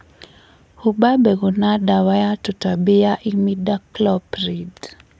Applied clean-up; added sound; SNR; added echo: none; none; none; none.